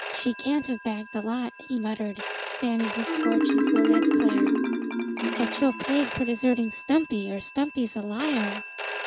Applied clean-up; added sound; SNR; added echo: none; Telephone + Marimba, xylophone; 0 dB; none.